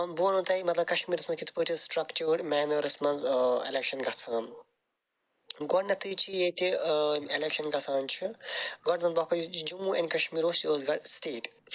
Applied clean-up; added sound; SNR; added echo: neural mask model Resemble Enhance denoiser.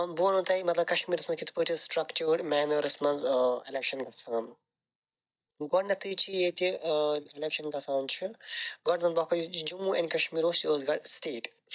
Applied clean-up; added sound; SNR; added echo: neural mask model DeepFilterNet 3.